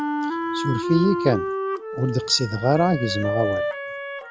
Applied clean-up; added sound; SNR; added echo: none; Wind instrument, woodwind instrument; 3 dB; none.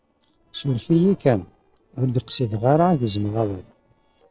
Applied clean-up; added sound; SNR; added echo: neural separator model SepFormer DNS4.